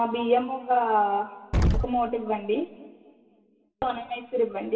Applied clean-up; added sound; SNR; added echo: none; Explosion; -1 dB; reverberation time 2.1 s.